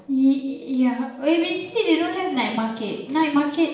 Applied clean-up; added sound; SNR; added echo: none; none; none; reverberation time 0.8 s.